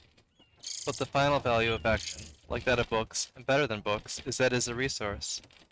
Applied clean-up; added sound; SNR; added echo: neural mask model RNNoise.